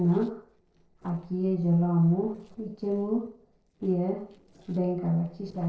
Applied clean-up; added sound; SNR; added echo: neural separator model SepFormer DNS4.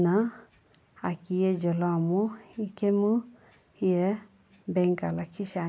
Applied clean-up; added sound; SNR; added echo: none; none; none; none.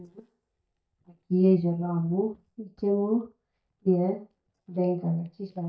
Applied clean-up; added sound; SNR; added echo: neural mask model DeepFilterNet 3.